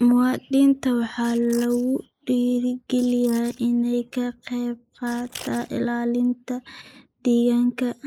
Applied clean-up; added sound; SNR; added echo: neural mask model Resemble Enhance denoiser.